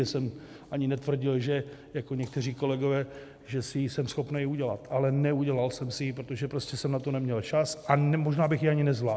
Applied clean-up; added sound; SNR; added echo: none; none; none; none.